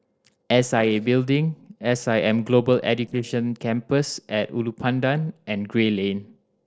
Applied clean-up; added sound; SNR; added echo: neural separator model SepFormer DNS4.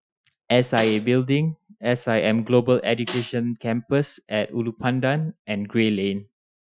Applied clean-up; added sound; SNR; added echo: classical method Wiener filter.